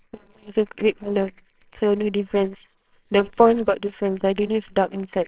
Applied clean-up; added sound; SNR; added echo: neural separator model SepFormer WHAMR!.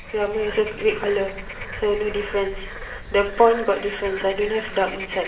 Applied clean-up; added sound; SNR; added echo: none; Bird / Frog; 11 dB; reverberation time 1.8 s.